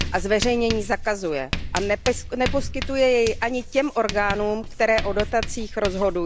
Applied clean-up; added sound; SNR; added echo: none; Writing; 7 dB; none.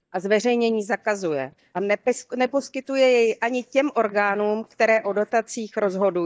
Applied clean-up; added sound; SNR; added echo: neural mask model DeepFilterNet 3.